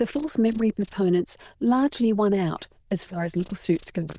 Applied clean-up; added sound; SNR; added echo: neural diffusion model UNIVERSE++.